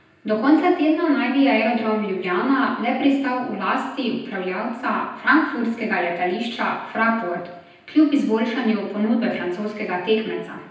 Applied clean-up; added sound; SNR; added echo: none; none; none; reverberation time 0.9 s.